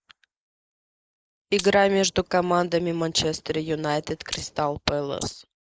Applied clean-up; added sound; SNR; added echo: neural mask model Resemble Enhance denoiser.